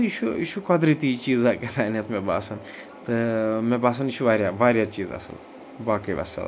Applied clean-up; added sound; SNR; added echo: none; none; none; none.